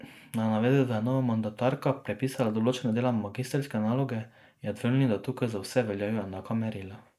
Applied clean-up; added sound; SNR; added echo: neural mask model Resemble Enhance denoiser.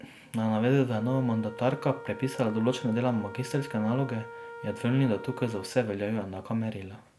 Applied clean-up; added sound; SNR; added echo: none; Wind instrument, woodwind instrument; 16 dB; none.